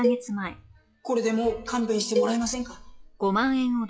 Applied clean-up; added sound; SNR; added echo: classical method log-MMSE.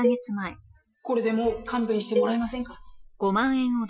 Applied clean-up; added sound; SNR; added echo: classical method Wiener filter.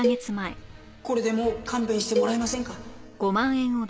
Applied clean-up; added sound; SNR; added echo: none; Cowbell; 6 dB; none.